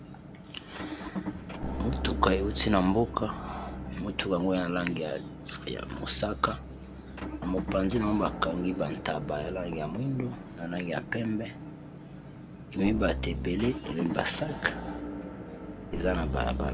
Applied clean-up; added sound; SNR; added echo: none; Keyboard (musical) + Motor vehicle (road) / Engine; 7 dB; none.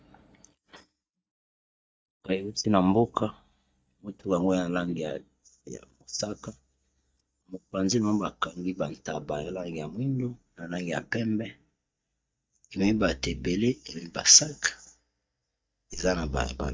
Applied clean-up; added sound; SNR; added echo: neural mask model DeepFilterNet 3.